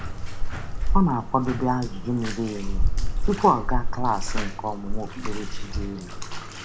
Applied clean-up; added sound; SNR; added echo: none; Bathtub (filling or washing); -3 dB; none.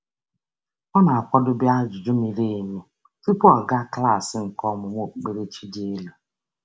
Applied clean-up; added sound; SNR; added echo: none; none; none; none.